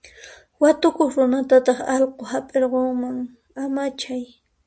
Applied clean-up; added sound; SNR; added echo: none; none; none; none.